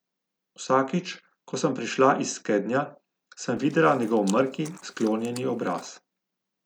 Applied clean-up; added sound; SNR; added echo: none; Chewing, mastication; 20 dB; none.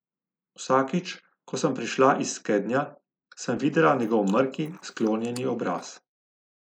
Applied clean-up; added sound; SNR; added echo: neural mask model Resemble Enhance denoiser.